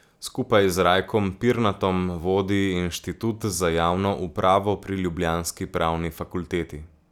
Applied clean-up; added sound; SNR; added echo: none; none; none; none.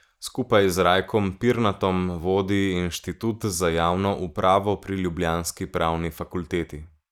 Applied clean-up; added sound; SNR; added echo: neural mask model Resemble Enhance denoiser.